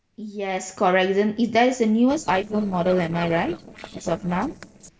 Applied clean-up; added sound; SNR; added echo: neural separator model SepFormer DNS4.